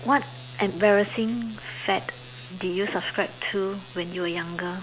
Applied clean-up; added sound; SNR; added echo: none; none; none; none.